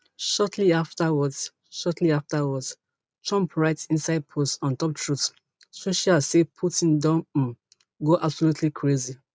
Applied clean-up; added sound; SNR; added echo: none; none; none; none.